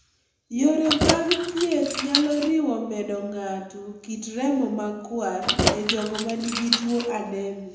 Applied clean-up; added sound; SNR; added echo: none; Keys jangling; 1 dB; reverberation time 0.9 s.